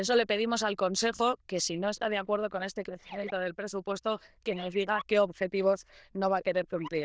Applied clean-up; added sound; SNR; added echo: neural diffusion model UNIVERSE++.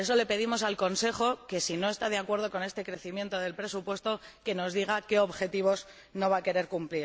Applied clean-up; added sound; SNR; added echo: none; none; none; none.